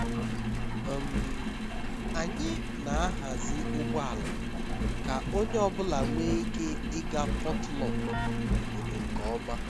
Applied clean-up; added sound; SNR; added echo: none; Engine + Keyboard (musical); -4 dB; none.